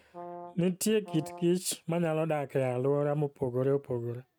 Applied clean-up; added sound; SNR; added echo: neural mask model RNNoise.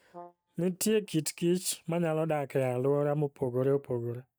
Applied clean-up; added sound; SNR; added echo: neural mask model DeepFilterNet 3.